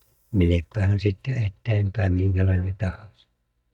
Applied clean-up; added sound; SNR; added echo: neural mask model DeepFilterNet 3.